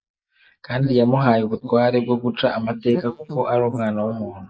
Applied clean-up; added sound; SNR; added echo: neural mask model Resemble Enhance denoiser.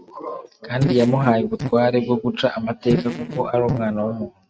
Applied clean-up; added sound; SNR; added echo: neural mask model RNNoise.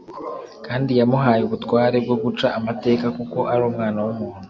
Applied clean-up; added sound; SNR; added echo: none; none; none; none.